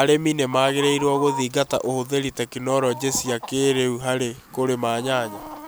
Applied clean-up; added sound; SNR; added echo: none; Chicken, rooster; 15 dB; none.